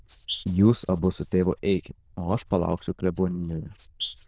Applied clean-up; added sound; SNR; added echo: neural diffusion model UNIVERSE++.